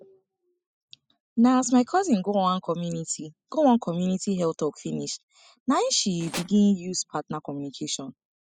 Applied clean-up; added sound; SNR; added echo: classical method spectral subtraction.